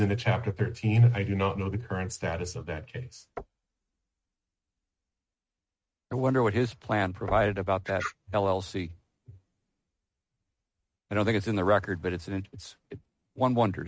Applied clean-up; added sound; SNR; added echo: neural mask model RNNoise.